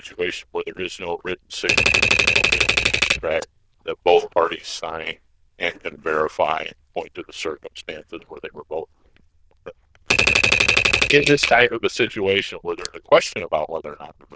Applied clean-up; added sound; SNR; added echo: neural diffusion model UNIVERSE++.